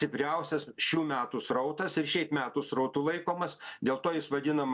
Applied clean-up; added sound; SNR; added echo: none; none; none; none.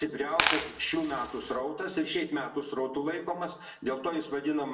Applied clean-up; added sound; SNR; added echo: none; Coin (dropping); 0 dB; reverberation time 0.6 s.